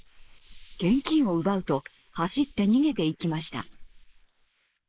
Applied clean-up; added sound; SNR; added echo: neural mask model Resemble Enhance denoiser.